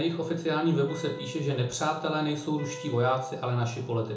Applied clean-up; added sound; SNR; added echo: none; Wind instrument, woodwind instrument; 15 dB; reverberation time 0.6 s.